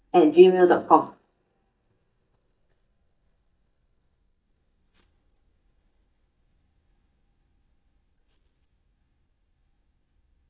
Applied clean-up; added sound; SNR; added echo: neural mask model DeepFilterNet 3.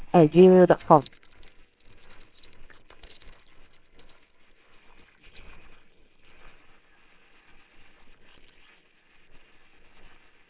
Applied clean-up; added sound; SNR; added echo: neural separator model SepFormer WHAMR!.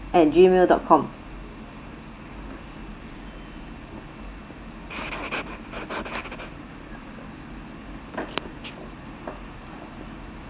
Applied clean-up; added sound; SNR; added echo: none; none; none; none.